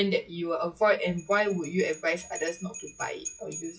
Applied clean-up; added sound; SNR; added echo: classical method WPE with log-MMSE.